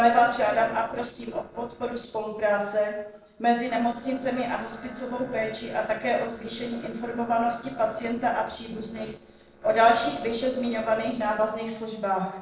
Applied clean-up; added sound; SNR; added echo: neural separator model SepFormer DNS4.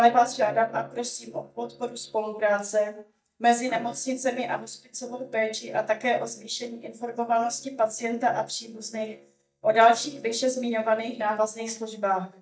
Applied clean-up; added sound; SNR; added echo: neural mask model DeepFilterNet 3.